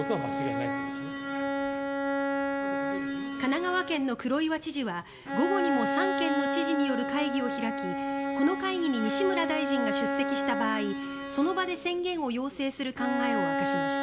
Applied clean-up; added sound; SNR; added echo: none; Bowed string instrument; 0 dB; none.